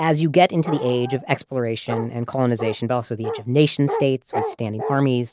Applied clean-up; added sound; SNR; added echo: none; Bark; 10 dB; none.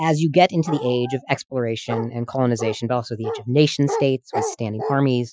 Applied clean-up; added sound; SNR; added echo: classical method Wiener filter.